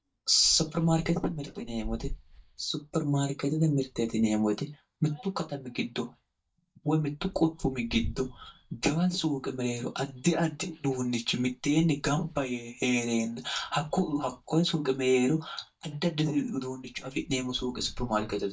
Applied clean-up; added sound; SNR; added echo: neural mask model DeepFilterNet 3.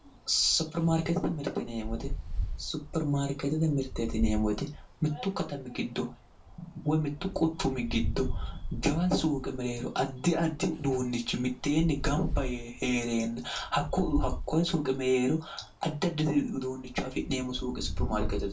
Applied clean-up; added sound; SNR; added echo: none; Wind; 7 dB; reverberation time 0.2 s.